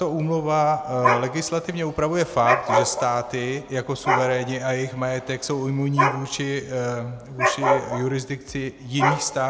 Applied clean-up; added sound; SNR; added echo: none; Dog; 3 dB; none.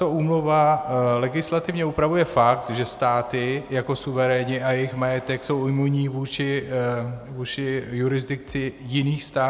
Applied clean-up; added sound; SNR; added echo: none; none; none; none.